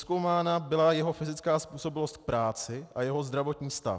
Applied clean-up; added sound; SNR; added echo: none; none; none; none.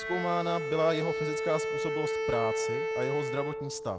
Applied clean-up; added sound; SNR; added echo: none; Bowed string instrument; 0 dB; none.